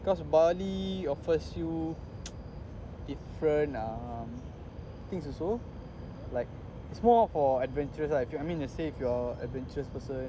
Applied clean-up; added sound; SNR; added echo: none; none; none; none.